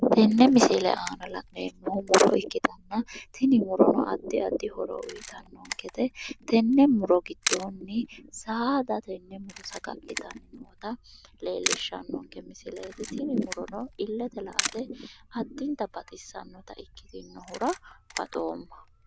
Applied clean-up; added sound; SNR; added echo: none; Camera; 13 dB; none.